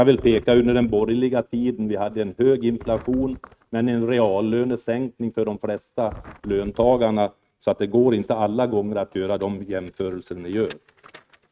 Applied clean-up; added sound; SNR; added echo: neural mask model RNNoise.